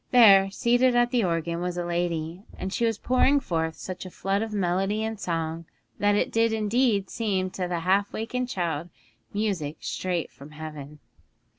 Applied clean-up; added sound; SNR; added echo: none; none; none; none.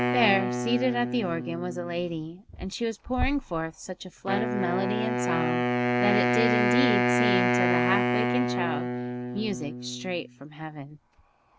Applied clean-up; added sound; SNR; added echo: none; Wind instrument, woodwind instrument; -2 dB; none.